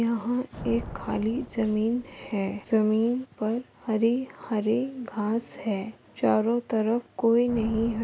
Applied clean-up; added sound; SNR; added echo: none; Thunder; 18 dB; none.